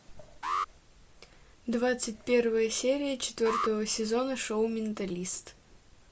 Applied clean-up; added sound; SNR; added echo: none; Alarm; 8 dB; none.